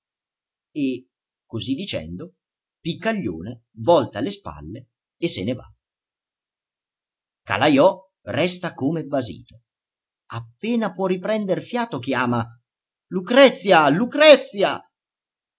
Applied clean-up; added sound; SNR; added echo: none; none; none; none.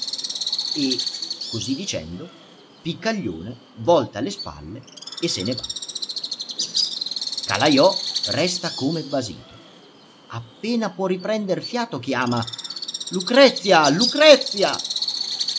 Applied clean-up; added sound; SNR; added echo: none; Bird; 7 dB; none.